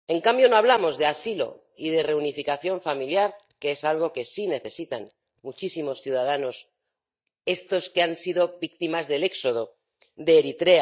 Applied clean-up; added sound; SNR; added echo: neural mask model DeepFilterNet 3.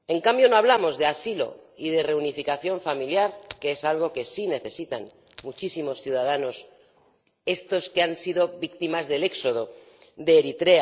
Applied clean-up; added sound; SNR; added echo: neural separator model SepFormer DNS4.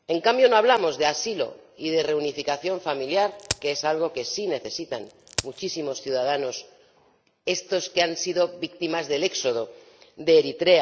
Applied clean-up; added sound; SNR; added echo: none; Crack; 14 dB; none.